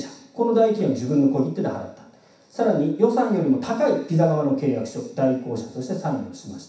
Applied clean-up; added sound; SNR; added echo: none; none; none; reverberation time 0.7 s.